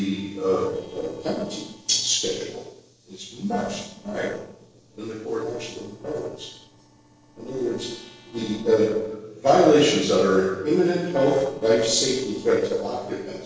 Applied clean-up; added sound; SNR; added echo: neural separator model SepFormer DNS4.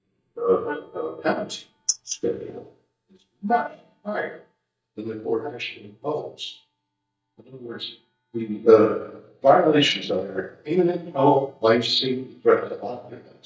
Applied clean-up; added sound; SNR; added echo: neural mask model DeepFilterNet 3.